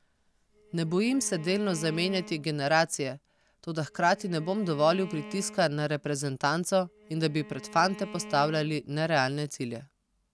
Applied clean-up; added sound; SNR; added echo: none; Bowed string instrument; 18 dB; none.